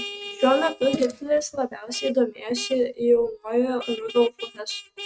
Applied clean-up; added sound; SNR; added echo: neural mask model RNNoise.